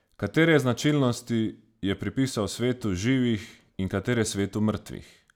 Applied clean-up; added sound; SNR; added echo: none; none; none; none.